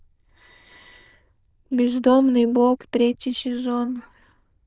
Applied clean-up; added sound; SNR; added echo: neural diffusion model UNIVERSE++.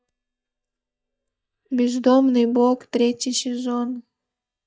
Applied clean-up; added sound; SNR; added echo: neural mask model DeepFilterNet 3.